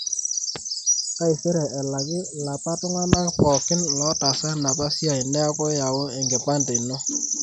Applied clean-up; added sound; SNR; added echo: none; Bird vocalization, bird call, bird song; 4 dB; none.